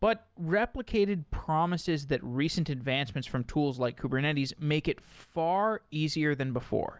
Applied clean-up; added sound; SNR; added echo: none; none; none; none.